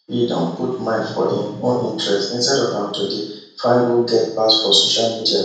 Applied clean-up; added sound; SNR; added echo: none; none; none; reverberation time 0.7 s.